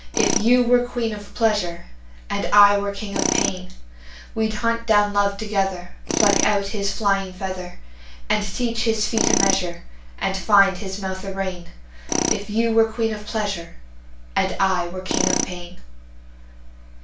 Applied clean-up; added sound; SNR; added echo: none; Tools; 8 dB; reverberation time 0.3 s.